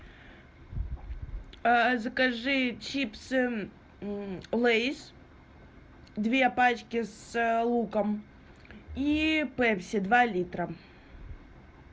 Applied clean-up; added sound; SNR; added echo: none; none; none; none.